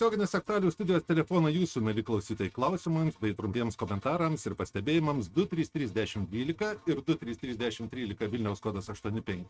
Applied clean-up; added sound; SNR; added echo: neural mask model RNNoise.